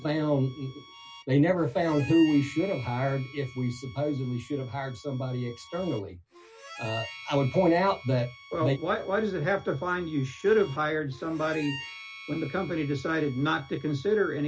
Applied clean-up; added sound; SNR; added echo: none; Harmonica; 18 dB; none.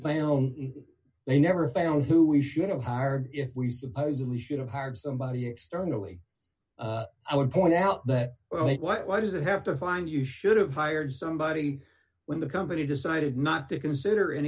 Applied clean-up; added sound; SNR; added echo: none; none; none; none.